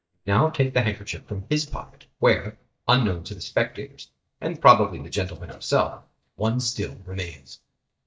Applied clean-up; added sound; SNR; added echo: neural mask model DeepFilterNet 3.